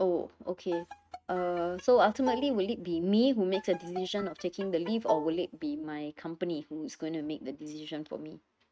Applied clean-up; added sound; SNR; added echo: neural mask model RNNoise.